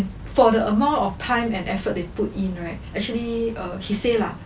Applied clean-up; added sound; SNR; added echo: none; none; none; none.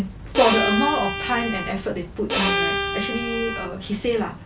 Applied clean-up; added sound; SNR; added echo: none; Bowed string instrument; 2 dB; none.